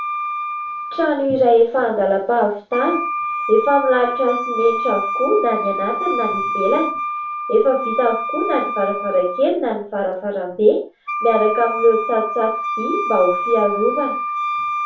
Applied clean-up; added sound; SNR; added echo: none; Wind instrument, woodwind instrument; 5 dB; reverberation time 0.3 s.